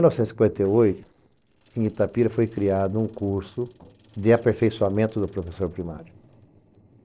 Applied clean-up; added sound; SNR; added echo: neural separator model SepFormer DNS4.